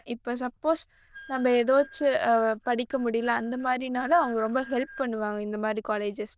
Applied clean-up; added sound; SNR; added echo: neural diffusion model UNIVERSE++.